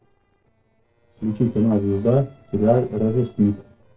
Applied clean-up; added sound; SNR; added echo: neural separator model SepFormer DNS4.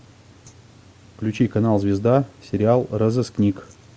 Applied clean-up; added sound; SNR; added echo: none; none; none; none.